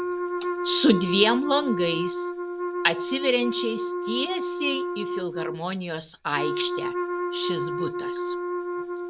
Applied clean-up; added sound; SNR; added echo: none; Wind instrument, woodwind instrument; 2 dB; none.